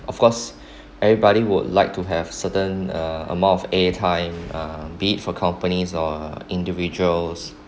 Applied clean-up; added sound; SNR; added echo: none; none; none; none.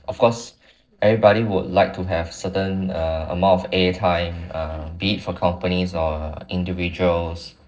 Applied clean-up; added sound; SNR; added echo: neural separator model SepFormer DNS4.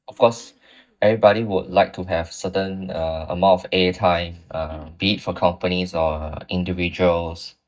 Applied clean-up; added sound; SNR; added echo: neural mask model DeepFilterNet 3.